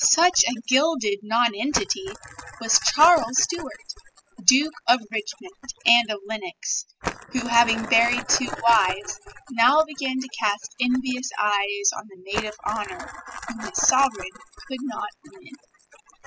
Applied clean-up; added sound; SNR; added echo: classical method spectral subtraction.